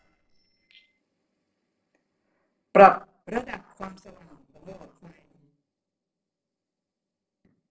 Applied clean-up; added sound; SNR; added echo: neural separator model SepFormer DNS4.